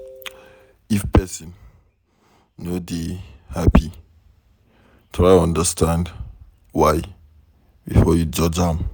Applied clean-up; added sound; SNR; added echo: none; none; none; none.